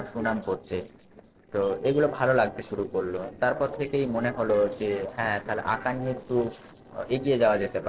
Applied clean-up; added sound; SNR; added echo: neural separator model SepFormer DNS4.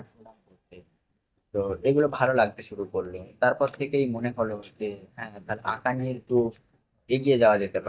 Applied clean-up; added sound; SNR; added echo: neural mask model DeepFilterNet 3.